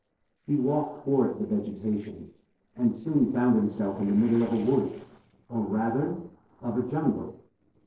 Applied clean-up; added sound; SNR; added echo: neural separator model SepFormer DNS4.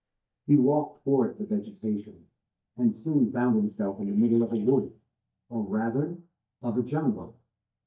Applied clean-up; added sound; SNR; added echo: neural mask model DeepFilterNet 3.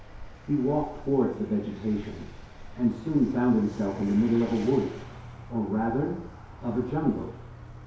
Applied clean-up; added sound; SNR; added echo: none; Vehicle; 16 dB; reverberation time 2.4 s.